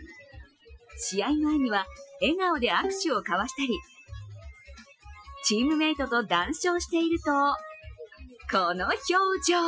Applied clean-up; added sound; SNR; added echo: classical method Wiener filter.